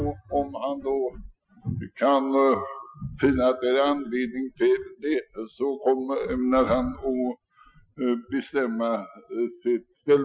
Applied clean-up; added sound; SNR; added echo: classical method Wiener filter.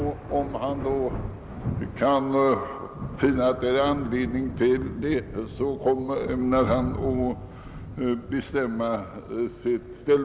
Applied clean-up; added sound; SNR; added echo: none; Thunder; 10 dB; none.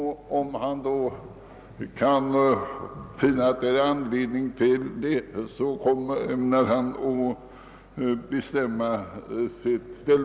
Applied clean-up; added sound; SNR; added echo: none; none; none; none.